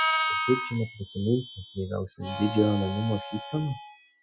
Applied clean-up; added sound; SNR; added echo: classical method Wiener filter.